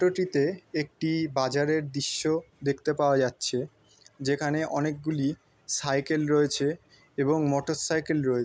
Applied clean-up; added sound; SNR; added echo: none; none; none; none.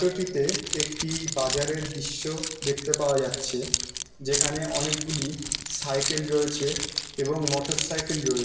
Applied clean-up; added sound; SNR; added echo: none; Keys jangling; 2 dB; reverberation time 0.9 s.